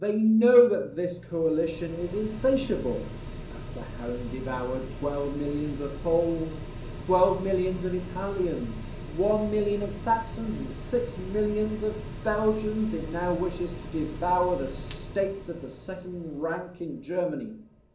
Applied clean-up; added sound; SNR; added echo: none; Mechanical fan; 10 dB; reverberation time 0.6 s.